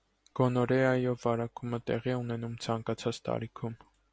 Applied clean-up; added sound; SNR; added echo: none; none; none; none.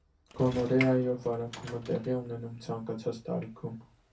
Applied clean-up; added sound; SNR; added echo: none; Sliding door / Train; 14 dB; reverberation time 0.3 s.